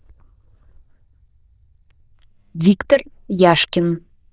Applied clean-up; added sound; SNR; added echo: neural diffusion model UNIVERSE++.